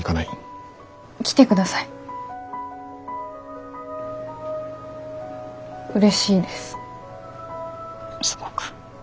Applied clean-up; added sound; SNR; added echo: none; none; none; none.